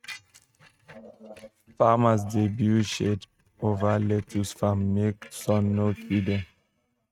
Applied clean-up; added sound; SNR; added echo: neural mask model RNNoise.